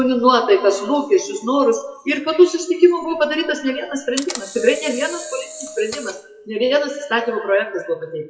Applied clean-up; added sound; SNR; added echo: classical method WPE with log-MMSE.